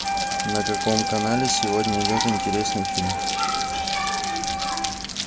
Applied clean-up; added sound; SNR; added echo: none; Rain + Wind instrument, woodwind instrument; -1 dB; none.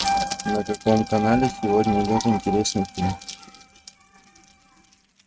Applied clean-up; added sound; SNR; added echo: neural mask model RNNoise.